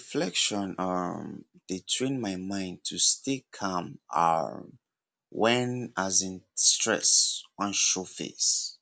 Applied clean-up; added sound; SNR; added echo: none; none; none; none.